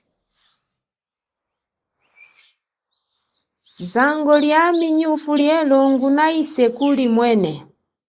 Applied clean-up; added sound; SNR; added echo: neural mask model Resemble Enhance denoiser.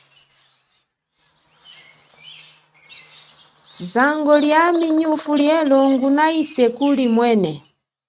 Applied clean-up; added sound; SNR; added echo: neural mask model RNNoise.